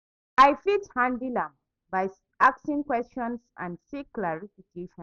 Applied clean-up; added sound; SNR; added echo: none; none; none; none.